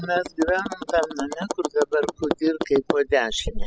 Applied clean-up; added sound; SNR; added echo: classical method spectral subtraction.